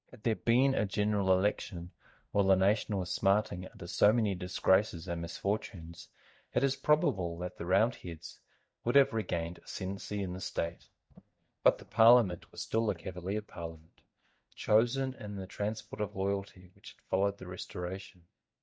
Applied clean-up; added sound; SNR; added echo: neural mask model DeepFilterNet 3.